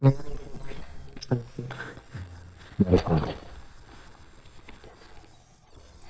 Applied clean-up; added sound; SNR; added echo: neural mask model DeepFilterNet 3.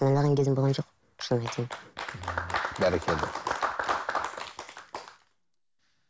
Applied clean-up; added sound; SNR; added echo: none; none; none; none.